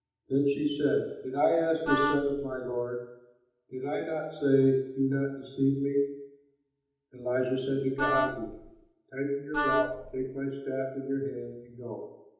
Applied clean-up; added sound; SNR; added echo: none; Wind instrument, woodwind instrument; 3 dB; reverberation time 0.8 s.